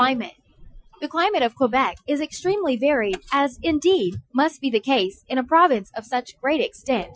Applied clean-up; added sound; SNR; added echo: classical method Wiener filter.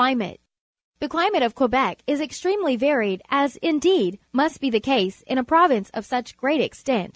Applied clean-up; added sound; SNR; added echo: none; none; none; none.